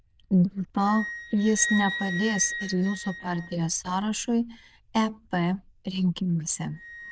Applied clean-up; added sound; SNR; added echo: neural diffusion model UNIVERSE++.